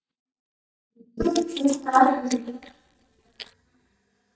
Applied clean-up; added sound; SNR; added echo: neural mask model DeepFilterNet 3.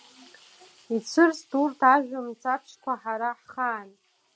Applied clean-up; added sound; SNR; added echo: none; none; none; none.